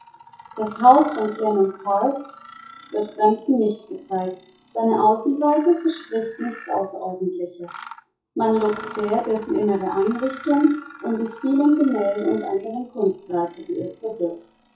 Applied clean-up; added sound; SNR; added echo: classical method WPE with log-MMSE.